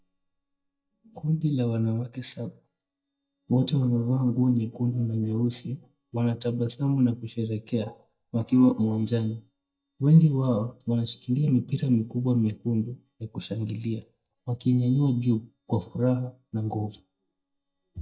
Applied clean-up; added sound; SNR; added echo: neural mask model DeepFilterNet 3.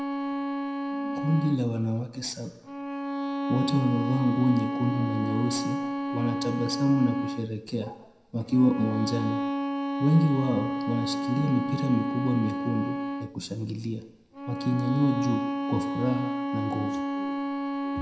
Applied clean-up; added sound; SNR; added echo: none; Bowed string instrument; 3 dB; reverberation time 0.8 s.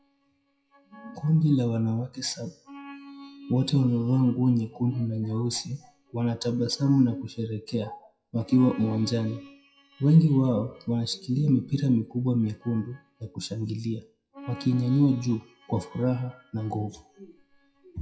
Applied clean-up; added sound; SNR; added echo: classical method WPE with log-MMSE.